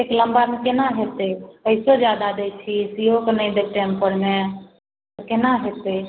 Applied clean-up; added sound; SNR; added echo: none; none; none; none.